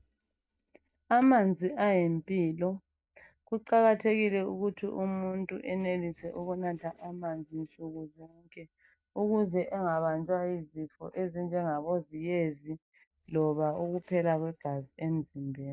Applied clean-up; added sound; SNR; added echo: neural mask model DeepFilterNet 3.